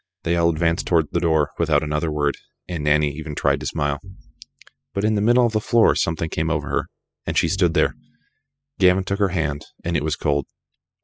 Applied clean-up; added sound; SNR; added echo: classical method spectral subtraction.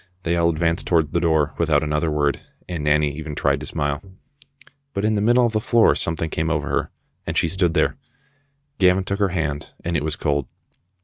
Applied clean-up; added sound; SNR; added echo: neural mask model RNNoise.